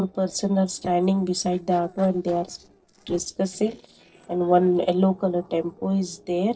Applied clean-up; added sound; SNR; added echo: neural separator model SepFormer DNS4.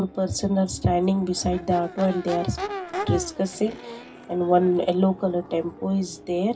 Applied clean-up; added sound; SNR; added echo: none; Crowd / Race car, auto racing / Accelerating, revving, vroom; 13 dB; reverberation time 0.4 s.